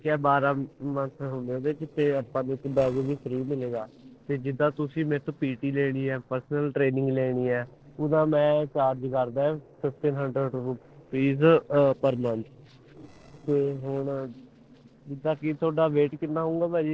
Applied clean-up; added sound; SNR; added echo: neural separator model SepFormer DNS4.